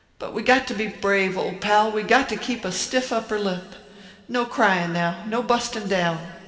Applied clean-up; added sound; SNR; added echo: none; none; none; reverberation time 2.1 s.